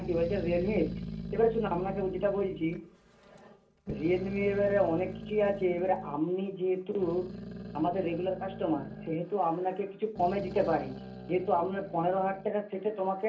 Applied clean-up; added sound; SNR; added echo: none; Growling; 11 dB; reverberation time 0.3 s.